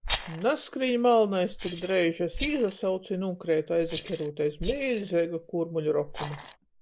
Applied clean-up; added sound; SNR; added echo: neural mask model Resemble Enhance denoiser.